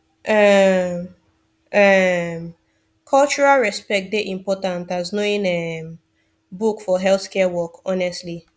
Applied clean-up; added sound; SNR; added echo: none; none; none; none.